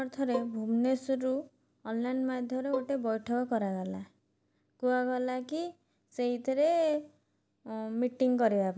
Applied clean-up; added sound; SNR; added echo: none; Bowed string instrument; 8 dB; none.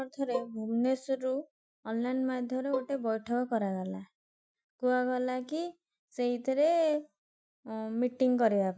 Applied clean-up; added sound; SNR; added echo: classical method Wiener filter.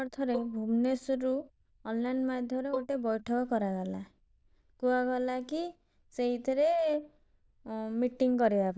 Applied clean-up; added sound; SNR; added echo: neural diffusion model UNIVERSE++.